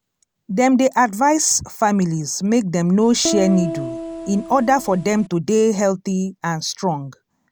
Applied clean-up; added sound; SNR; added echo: none; Piano; 8 dB; none.